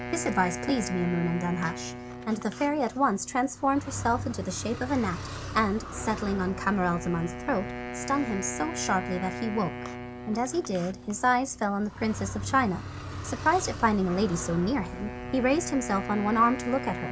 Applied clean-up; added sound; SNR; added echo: none; Wind instrument, woodwind instrument + Car; 8 dB; none.